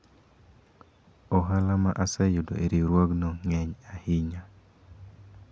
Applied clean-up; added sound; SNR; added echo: none; none; none; none.